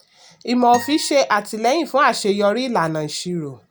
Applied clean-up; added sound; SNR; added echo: none; Acoustic guitar; 19 dB; none.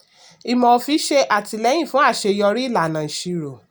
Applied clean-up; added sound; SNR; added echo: none; none; none; none.